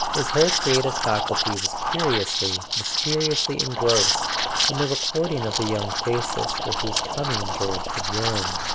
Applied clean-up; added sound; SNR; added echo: none; Liquid; -1 dB; none.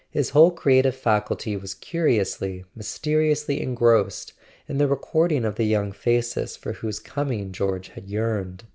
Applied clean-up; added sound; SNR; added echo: none; none; none; none.